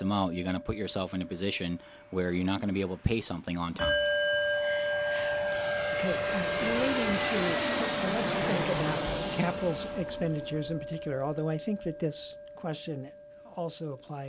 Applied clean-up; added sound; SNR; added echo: none; Aircraft + Bell; -1 dB; none.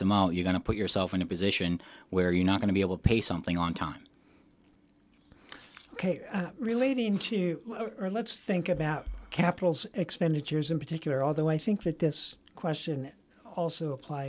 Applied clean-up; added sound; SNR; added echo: none; none; none; none.